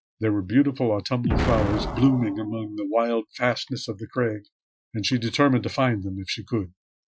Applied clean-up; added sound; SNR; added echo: classical method Wiener filter.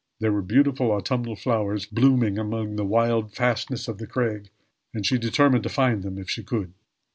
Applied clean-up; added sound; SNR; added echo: none; none; none; none.